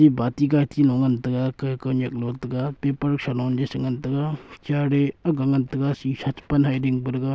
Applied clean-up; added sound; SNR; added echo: none; none; none; none.